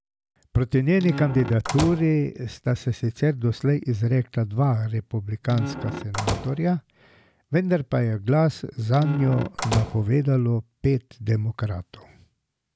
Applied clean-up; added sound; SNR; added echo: none; Squeak / Slam / Wood; 8 dB; none.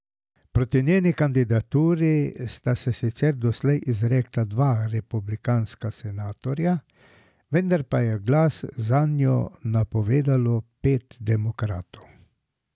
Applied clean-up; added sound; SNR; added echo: none; none; none; none.